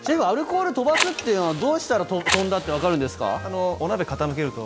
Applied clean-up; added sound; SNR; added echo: none; Fire; 6 dB; none.